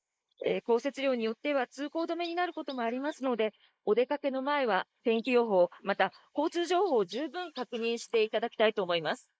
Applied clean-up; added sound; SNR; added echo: neural mask model Resemble Enhance denoiser.